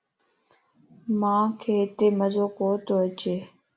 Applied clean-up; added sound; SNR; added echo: none; none; none; none.